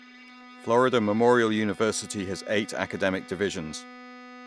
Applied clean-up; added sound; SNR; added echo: none; Bowed string instrument; 20 dB; none.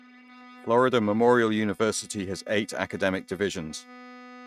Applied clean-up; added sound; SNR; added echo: neural mask model RNNoise.